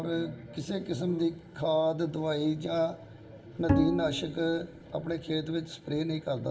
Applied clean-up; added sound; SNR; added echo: none; Bowed string instrument; 1 dB; reverberation time 1.5 s.